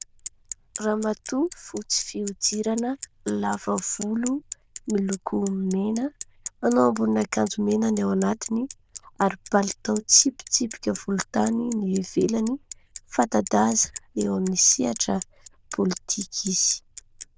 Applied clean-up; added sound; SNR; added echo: neural diffusion model UNIVERSE++.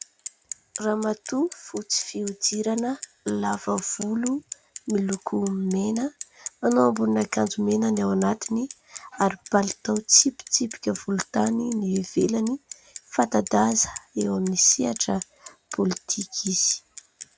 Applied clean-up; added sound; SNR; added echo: none; Bicycle; 16 dB; none.